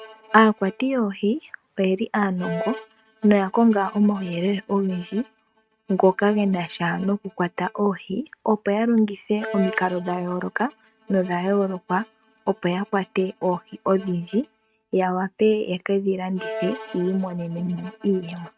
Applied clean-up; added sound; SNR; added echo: neural mask model RNNoise.